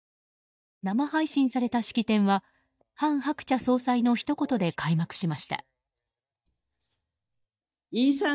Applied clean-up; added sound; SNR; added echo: neural mask model DeepFilterNet 3.